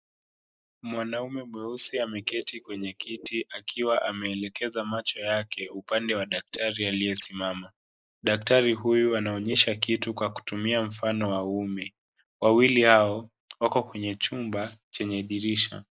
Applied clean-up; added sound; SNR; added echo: neural mask model Resemble Enhance denoiser.